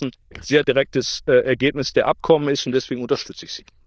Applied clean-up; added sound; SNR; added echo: neural diffusion model UNIVERSE++.